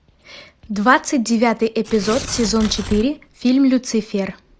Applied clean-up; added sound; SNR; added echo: none; Tearing; 11 dB; none.